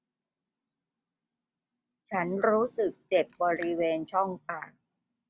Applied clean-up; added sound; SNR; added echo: none; Raindrop; 19 dB; none.